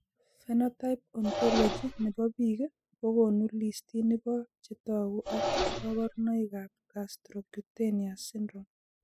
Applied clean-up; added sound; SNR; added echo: classical method spectral subtraction.